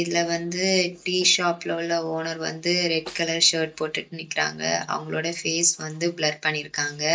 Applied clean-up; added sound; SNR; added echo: neural mask model DeepFilterNet 3.